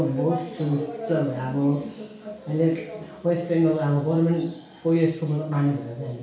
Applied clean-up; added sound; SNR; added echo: none; none; none; reverberation time 0.6 s.